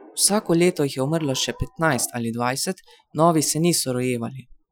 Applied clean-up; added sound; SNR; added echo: classical method Wiener filter.